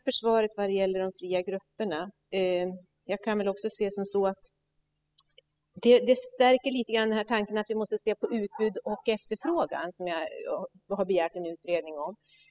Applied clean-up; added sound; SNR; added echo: classical method spectral subtraction.